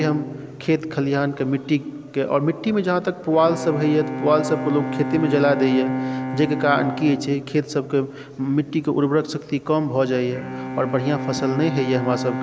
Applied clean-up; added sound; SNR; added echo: none; Bowed string instrument; 9 dB; none.